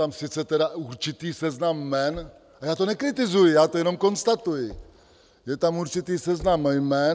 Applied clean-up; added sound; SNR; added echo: none; none; none; none.